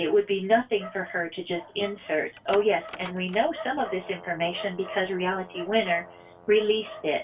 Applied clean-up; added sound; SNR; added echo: none; Dog; 16 dB; reverberation time 0.2 s.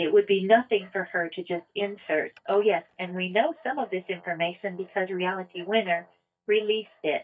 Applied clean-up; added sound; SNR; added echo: neural mask model DeepFilterNet 3.